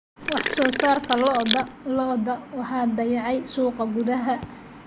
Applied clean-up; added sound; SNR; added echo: none; Sink (filling or washing); 4 dB; none.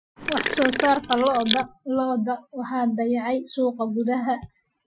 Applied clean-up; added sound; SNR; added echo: classical method Wiener filter.